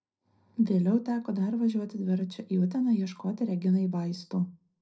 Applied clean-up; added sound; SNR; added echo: none; none; none; reverberation time 0.4 s.